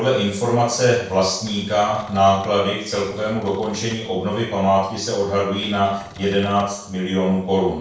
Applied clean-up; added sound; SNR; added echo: neural separator model SepFormer DNS4.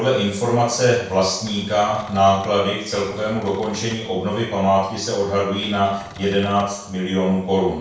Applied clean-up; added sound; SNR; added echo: none; Cupboard open or close; 20 dB; reverberation time 0.6 s.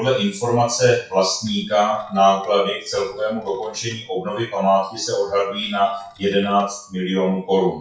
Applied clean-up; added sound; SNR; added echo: classical method WPE with log-MMSE.